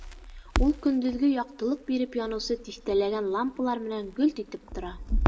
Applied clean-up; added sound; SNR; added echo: none; Crackle; 2 dB; reverberation time 0.5 s.